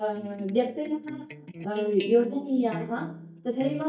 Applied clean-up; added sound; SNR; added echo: neural mask model DeepFilterNet 3.